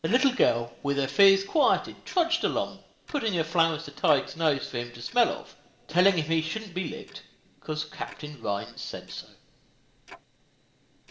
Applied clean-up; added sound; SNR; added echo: neural separator model SepFormer DNS4.